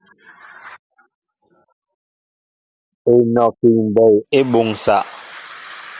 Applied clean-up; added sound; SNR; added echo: none; none; none; none.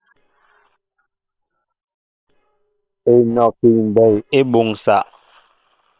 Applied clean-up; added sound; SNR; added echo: neural separator model SepFormer WHAM!.